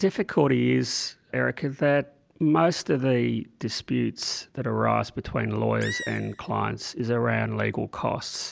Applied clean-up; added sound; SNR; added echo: none; Animal; 13 dB; none.